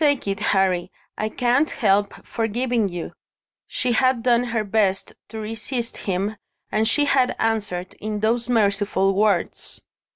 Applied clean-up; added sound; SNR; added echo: none; none; none; none.